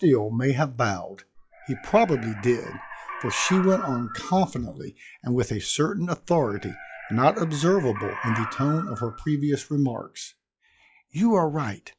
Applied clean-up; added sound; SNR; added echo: classical method log-MMSE.